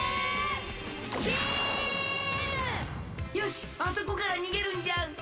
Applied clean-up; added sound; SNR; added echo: none; none; none; none.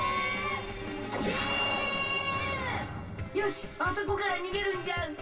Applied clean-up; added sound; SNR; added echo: none; none; none; reverberation time 0.2 s.